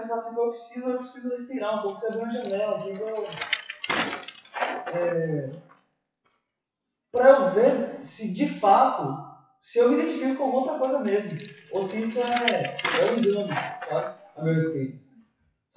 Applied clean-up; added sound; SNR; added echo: classical method WPE with log-MMSE.